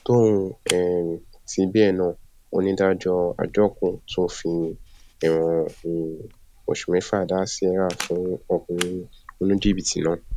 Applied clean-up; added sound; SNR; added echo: none; Camera; 15 dB; none.